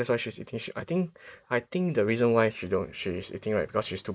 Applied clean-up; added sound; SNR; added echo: neural mask model Resemble Enhance denoiser.